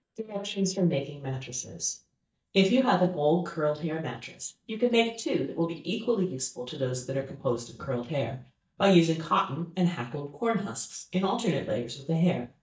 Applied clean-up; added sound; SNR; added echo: neural mask model DeepFilterNet 3.